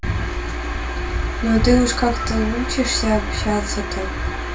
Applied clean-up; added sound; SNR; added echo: none; none; none; reverberation time 0.2 s.